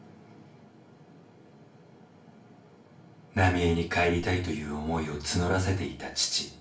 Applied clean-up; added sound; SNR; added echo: none; none; none; reverberation time 0.4 s.